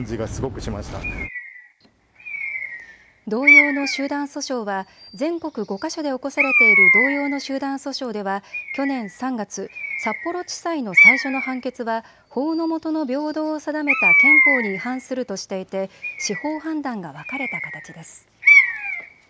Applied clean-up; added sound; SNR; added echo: none; Bird; -5 dB; none.